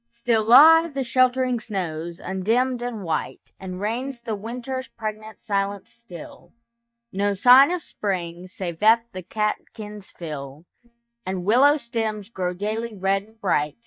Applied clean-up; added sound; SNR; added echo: neural mask model DeepFilterNet 3.